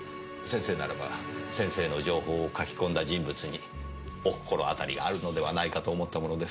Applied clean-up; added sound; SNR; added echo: none; none; none; none.